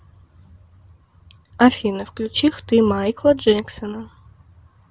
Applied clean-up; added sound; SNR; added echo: none; none; none; none.